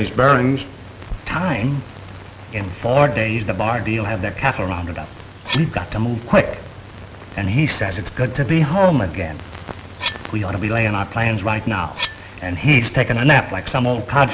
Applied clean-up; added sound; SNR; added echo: none; Cutlery, silverware; 13 dB; none.